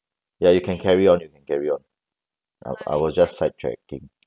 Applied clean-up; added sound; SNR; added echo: none; none; none; none.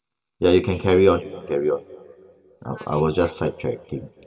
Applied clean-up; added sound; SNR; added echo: none; none; none; reverberation time 2.7 s.